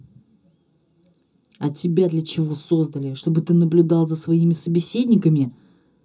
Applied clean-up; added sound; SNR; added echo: none; none; none; reverberation time 0.2 s.